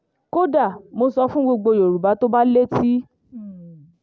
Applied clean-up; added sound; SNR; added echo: none; none; none; none.